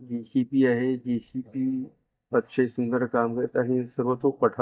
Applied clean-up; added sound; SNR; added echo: neural mask model DeepFilterNet 3.